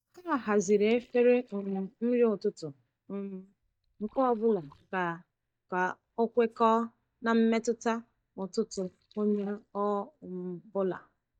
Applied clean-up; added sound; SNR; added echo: neural mask model DeepFilterNet 3.